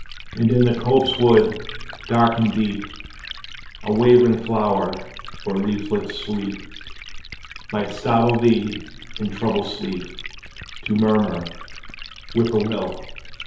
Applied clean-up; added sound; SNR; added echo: none; Liquid; 13 dB; reverberation time 2.2 s.